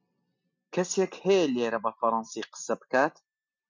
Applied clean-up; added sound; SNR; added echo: classical method Wiener filter.